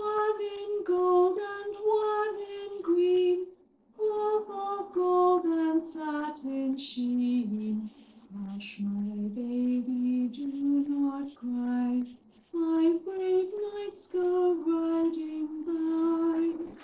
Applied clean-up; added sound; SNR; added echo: neural separator model SepFormer DNS4.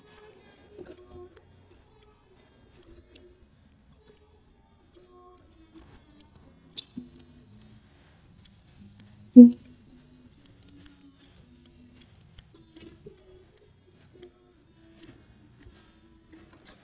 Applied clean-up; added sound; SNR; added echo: neural mask model DeepFilterNet 3.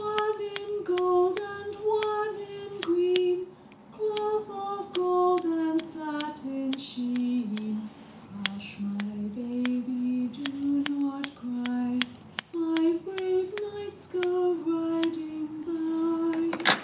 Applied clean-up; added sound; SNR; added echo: none; Scissors; 11 dB; reverberation time 0.7 s.